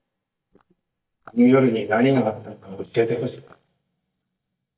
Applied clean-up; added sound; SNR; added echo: neural mask model DeepFilterNet 3.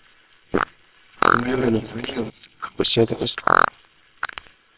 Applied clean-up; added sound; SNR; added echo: neural separator model SepFormer WHAMR!.